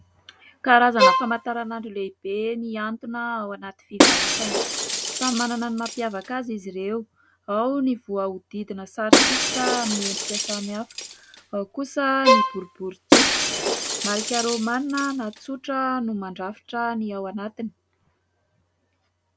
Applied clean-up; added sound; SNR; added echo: none; Bowed string instrument + Shatter; -4 dB; none.